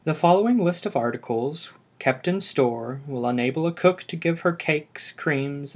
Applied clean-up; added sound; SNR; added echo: none; none; none; none.